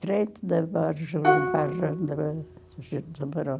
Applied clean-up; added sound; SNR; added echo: none; Plucked string instrument; 1 dB; none.